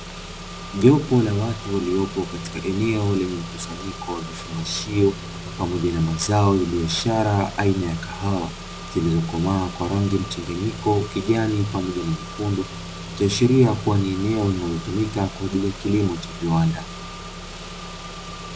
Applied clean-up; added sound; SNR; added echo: none; Engine / Car; 11 dB; none.